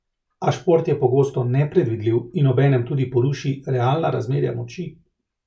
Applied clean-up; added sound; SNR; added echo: none; none; none; none.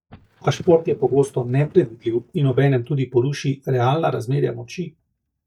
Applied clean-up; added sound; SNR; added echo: neural mask model DeepFilterNet 3.